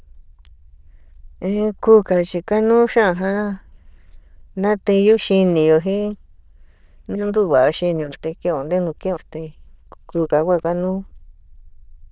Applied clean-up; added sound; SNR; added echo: neural diffusion model UNIVERSE++.